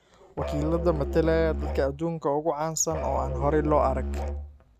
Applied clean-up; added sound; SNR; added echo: none; Musical instrument; 4 dB; none.